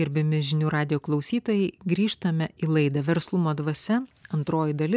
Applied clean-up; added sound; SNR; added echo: none; none; none; none.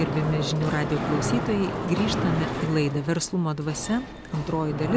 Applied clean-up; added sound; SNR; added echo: none; Mechanisms; 4 dB; none.